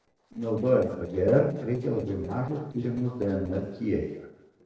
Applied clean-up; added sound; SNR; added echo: neural separator model SepFormer DNS4.